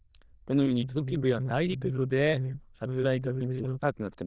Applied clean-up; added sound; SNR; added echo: neural diffusion model UNIVERSE++.